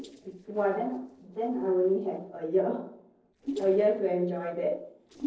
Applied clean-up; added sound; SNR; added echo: neural separator model SepFormer DNS4.